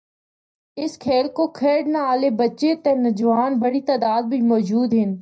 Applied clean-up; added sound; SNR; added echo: neural mask model DeepFilterNet 3.